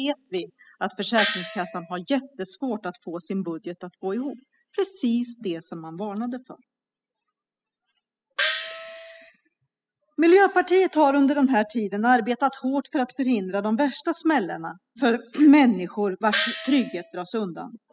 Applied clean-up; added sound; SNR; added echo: classical method spectral subtraction.